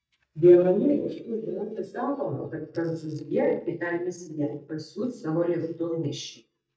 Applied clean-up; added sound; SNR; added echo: neural mask model DeepFilterNet 3.